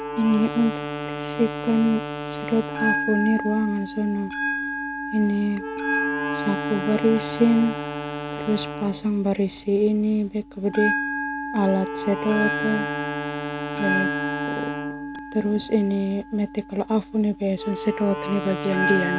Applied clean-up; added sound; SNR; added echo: none; Bell + Wind instrument, woodwind instrument; 4 dB; none.